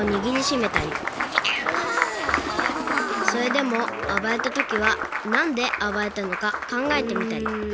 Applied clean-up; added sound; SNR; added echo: none; Applause; 3 dB; none.